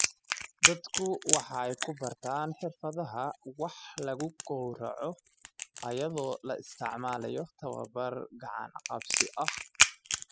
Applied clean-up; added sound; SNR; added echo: classical method spectral subtraction.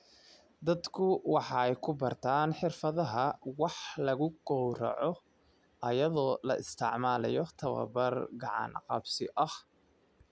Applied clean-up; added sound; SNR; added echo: none; none; none; none.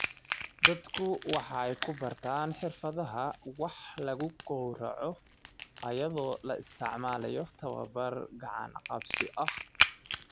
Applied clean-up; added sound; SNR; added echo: none; Crackle; -2 dB; none.